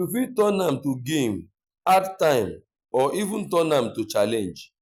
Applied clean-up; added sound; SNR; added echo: none; none; none; none.